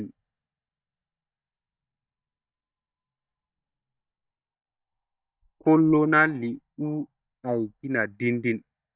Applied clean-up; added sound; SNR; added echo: neural mask model DeepFilterNet 3.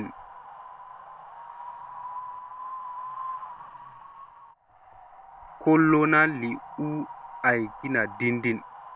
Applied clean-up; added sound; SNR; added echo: none; Wind; 13 dB; none.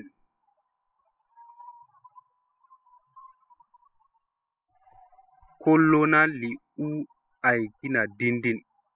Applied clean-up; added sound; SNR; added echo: classical method spectral subtraction.